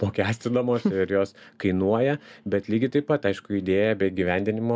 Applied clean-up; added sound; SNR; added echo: none; none; none; none.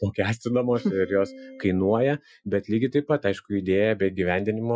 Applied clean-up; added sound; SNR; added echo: classical method Wiener filter.